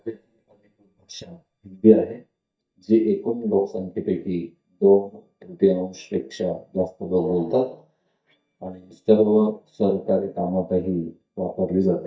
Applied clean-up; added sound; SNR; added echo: neural mask model DeepFilterNet 3.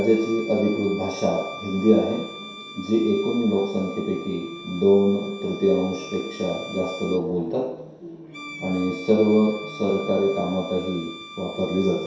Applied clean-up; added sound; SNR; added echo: none; Bowed string instrument; 16 dB; reverberation time 0.7 s.